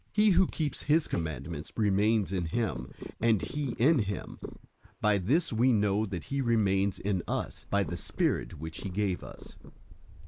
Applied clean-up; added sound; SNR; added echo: neural mask model Resemble Enhance denoiser.